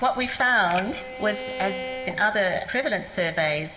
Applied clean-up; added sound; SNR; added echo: none; Bowed string instrument; 10 dB; reverberation time 0.9 s.